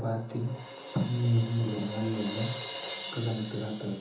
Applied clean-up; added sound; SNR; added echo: none; Crash cymbal; 11 dB; reverberation time 1.2 s.